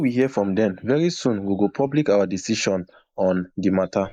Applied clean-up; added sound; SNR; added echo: neural mask model Resemble Enhance denoiser.